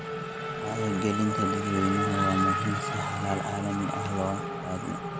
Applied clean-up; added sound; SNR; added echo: none; Race car, auto racing / Accelerating, revving, vroom; 1 dB; none.